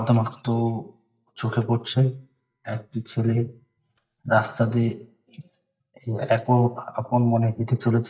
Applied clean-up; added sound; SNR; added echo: neural mask model DeepFilterNet 3.